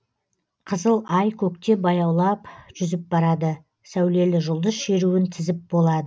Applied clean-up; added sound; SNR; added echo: none; none; none; none.